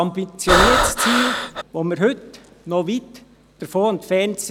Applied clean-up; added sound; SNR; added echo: none; Breathing; -5 dB; none.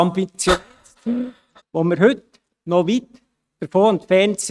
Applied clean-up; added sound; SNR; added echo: neural mask model RNNoise.